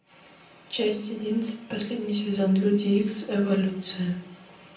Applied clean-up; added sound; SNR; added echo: none; none; none; reverberation time 0.6 s.